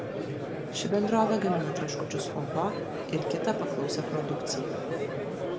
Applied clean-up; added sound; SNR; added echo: none; Crowd; 1 dB; reverberation time 1.2 s.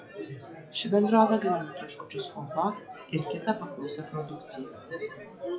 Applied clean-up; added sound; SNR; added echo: classical method WPE with log-MMSE.